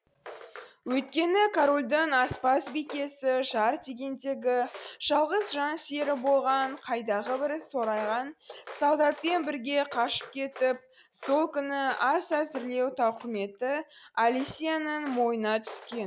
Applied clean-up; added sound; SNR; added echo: none; Walk, footsteps; 18 dB; none.